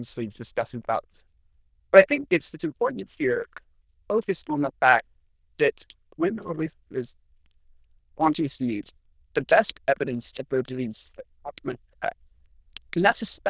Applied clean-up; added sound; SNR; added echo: neural diffusion model UNIVERSE++.